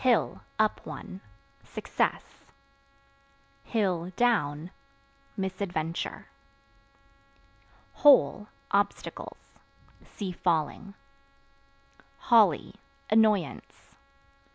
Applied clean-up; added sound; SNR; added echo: none; none; none; none.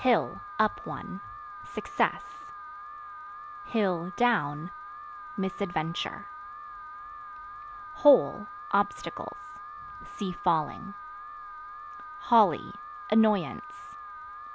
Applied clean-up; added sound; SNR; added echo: none; Alarm; 12 dB; none.